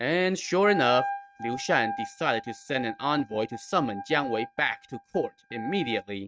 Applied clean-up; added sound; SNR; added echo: neural mask model RNNoise.